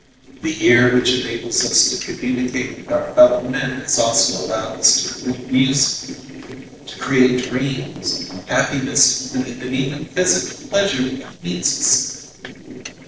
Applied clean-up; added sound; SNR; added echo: neural separator model SepFormer DNS4.